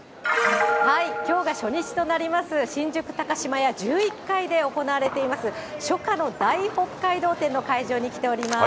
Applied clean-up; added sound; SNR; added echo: none; Gunshot, gunfire; 14 dB; none.